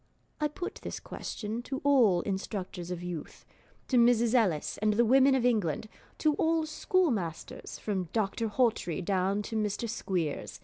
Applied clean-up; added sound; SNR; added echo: none; none; none; none.